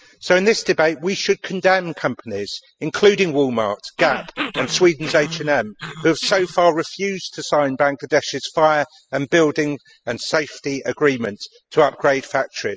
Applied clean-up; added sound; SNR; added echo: classical method spectral subtraction.